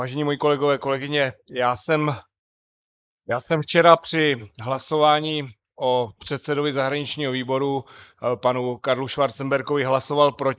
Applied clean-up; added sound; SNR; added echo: neural mask model Resemble Enhance denoiser.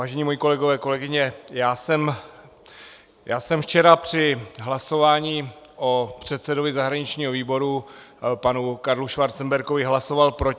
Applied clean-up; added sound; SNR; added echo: none; none; none; none.